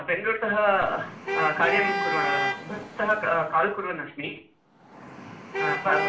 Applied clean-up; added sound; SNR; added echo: none; Traffic noise, roadway noise / Vehicle horn, car horn, honking; 5 dB; reverberation time 0.4 s.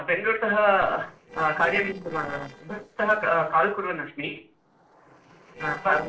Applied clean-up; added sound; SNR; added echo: neural separator model SepFormer DNS4.